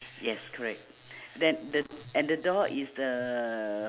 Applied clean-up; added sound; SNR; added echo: none; none; none; none.